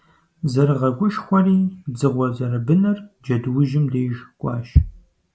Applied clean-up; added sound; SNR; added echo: none; none; none; none.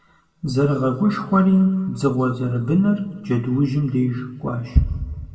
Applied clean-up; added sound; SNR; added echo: none; none; none; reverberation time 1.3 s.